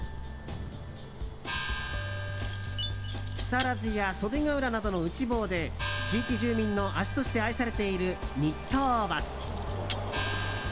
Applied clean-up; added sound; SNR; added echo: none; Gong + Keys jangling; 8 dB; none.